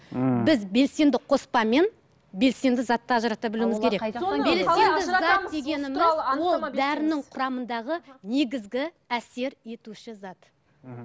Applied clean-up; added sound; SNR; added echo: none; none; none; none.